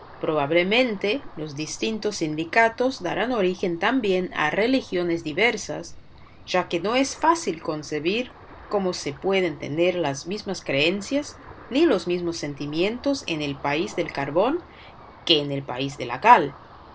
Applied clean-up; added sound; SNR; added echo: none; Ocean; 20 dB; none.